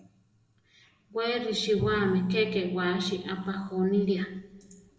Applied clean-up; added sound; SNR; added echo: none; Bowed string instrument; 15 dB; reverberation time 1.4 s.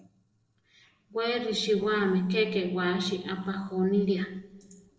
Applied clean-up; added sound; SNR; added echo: neural separator model SepFormer DNS4.